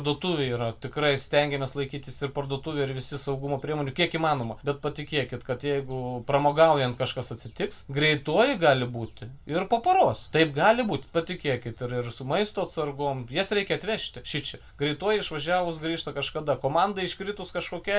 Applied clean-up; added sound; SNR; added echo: none; none; none; reverberation time 0.2 s.